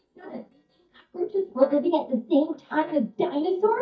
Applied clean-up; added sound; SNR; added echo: neural mask model DeepFilterNet 3.